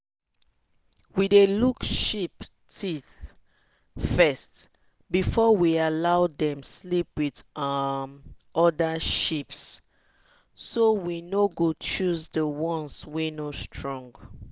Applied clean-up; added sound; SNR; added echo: none; none; none; none.